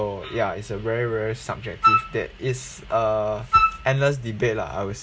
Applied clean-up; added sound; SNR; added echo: none; Wind instrument, woodwind instrument; -3 dB; none.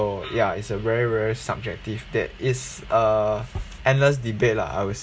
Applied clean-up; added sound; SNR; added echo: none; none; none; none.